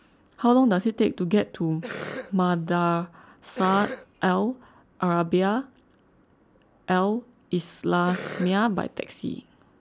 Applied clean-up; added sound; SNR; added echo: none; Cough; 12 dB; none.